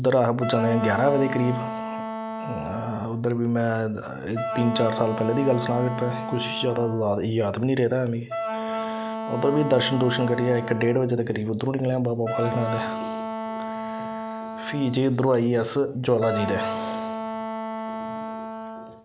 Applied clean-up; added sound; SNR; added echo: none; Wind instrument, woodwind instrument; 7 dB; none.